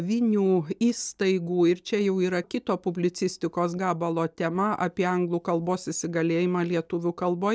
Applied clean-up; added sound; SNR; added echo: none; none; none; none.